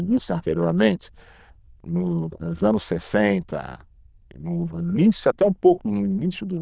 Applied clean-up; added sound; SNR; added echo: neural diffusion model UNIVERSE++.